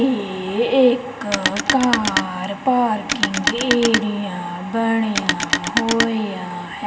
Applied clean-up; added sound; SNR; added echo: none; Telephone; 4 dB; reverberation time 1.9 s.